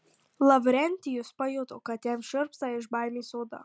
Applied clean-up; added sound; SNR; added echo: none; none; none; none.